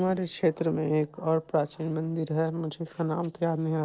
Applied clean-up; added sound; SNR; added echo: neural separator model SepFormer DNS4.